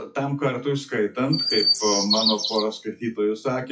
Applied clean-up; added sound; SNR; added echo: classical method WPE with log-MMSE.